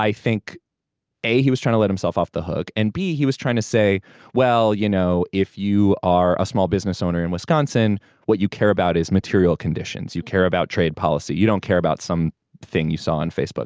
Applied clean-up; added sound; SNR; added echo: none; none; none; none.